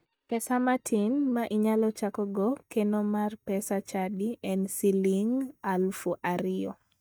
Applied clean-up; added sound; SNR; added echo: neural mask model DeepFilterNet 3.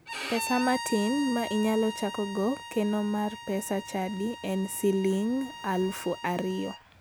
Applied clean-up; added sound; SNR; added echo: none; Bowed string instrument; 11 dB; none.